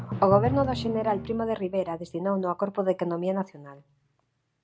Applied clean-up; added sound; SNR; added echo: none; Drum + Bowed string instrument; 9 dB; none.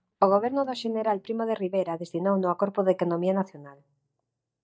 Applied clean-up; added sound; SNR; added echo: neural mask model DeepFilterNet 3.